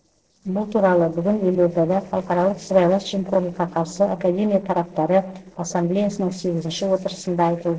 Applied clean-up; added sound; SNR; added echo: neural separator model SepFormer DNS4.